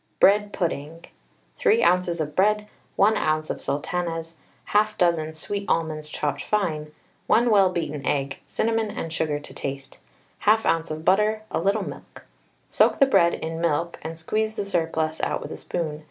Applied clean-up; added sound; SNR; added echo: none; none; none; none.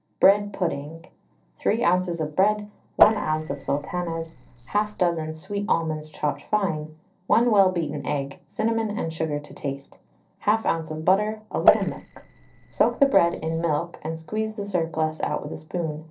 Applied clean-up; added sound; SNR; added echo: neural separator model SepFormer DNS4.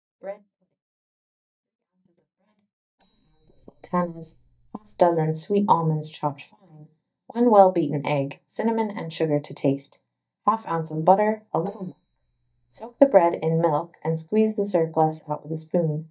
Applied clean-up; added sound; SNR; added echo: neural mask model DeepFilterNet 3.